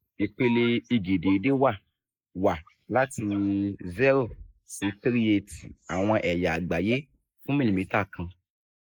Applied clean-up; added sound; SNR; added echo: neural mask model Resemble Enhance denoiser.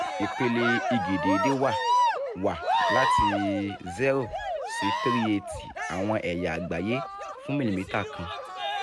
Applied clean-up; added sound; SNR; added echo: none; Cheering; 0 dB; none.